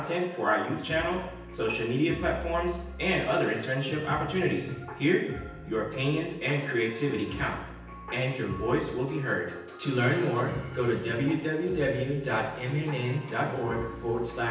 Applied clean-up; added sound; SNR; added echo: none; none; none; reverberation time 0.9 s.